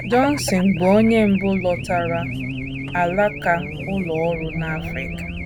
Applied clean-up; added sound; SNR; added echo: none; Race car, auto racing / Alarm; 8 dB; none.